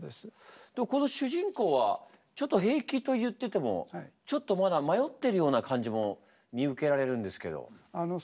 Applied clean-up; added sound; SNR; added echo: none; none; none; none.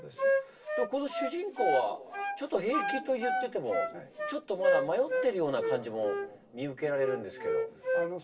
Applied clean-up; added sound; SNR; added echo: none; Wind instrument, woodwind instrument; 0 dB; reverberation time 2.9 s.